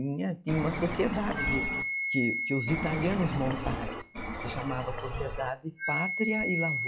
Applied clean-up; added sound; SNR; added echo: classical method log-MMSE.